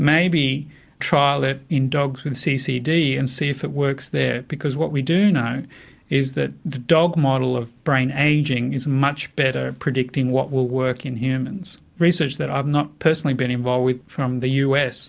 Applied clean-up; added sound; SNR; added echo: none; none; none; none.